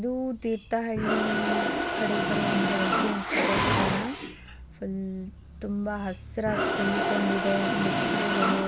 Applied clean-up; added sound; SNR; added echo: none; Mechanisms; -2 dB; none.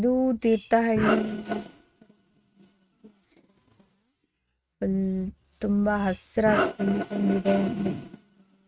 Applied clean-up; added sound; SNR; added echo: neural mask model RNNoise.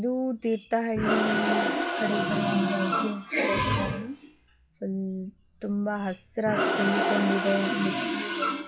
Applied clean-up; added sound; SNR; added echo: classical method log-MMSE.